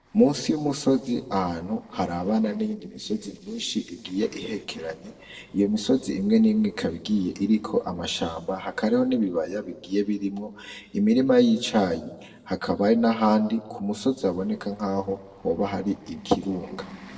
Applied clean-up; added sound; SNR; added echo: neural separator model SepFormer DNS4.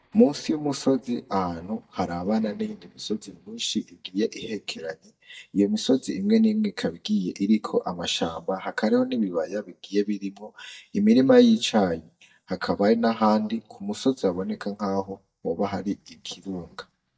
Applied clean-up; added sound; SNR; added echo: neural mask model DeepFilterNet 3.